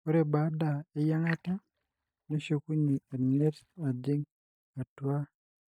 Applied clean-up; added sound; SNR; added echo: neural mask model DeepFilterNet 3.